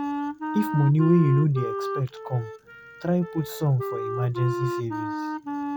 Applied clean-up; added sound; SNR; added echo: none; Wind instrument, woodwind instrument; 6 dB; none.